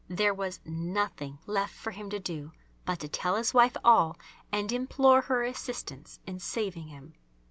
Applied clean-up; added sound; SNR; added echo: none; none; none; none.